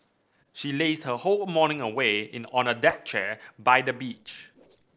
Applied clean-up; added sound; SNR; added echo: neural separator model SepFormer DNS4.